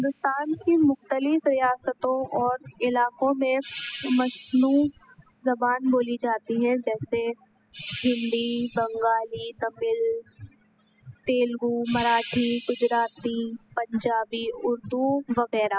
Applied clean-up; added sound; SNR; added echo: classical method spectral subtraction.